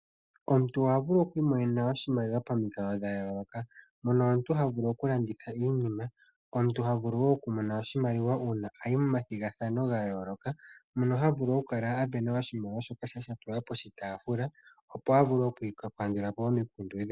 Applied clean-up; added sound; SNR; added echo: none; none; none; none.